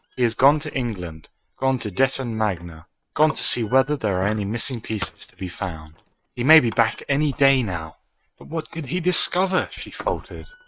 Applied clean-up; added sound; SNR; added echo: neural mask model RNNoise.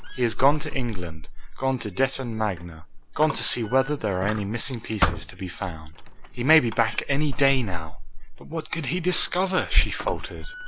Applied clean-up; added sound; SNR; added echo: none; Squeak; 1 dB; none.